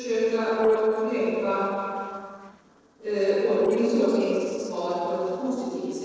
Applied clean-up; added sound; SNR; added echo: neural separator model SepFormer DNS4.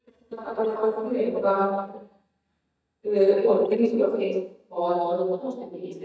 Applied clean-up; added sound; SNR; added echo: neural mask model DeepFilterNet 3.